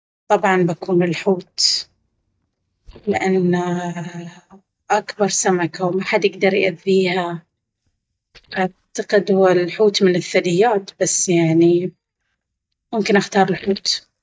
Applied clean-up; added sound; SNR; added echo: neural mask model DeepFilterNet 3.